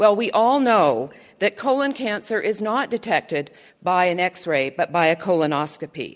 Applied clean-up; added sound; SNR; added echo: none; none; none; none.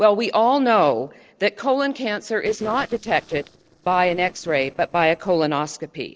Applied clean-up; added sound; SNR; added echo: neural separator model SepFormer DNS4.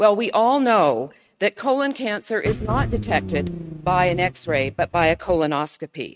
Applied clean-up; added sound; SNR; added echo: neural mask model RNNoise.